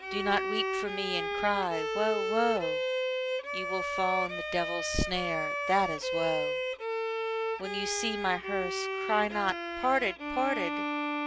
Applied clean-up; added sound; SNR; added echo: none; Bowed string instrument; 1 dB; none.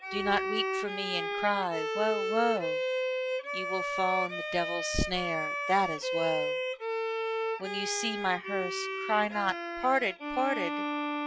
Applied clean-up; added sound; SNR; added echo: classical method log-MMSE.